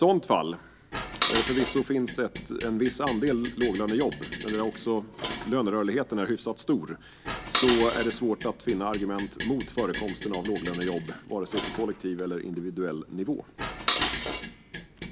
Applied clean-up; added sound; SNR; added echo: none; Dishes, pots, and pans; 6 dB; none.